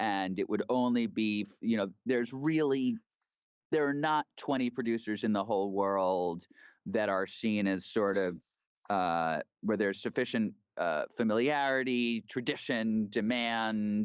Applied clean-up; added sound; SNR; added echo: neural mask model Resemble Enhance denoiser.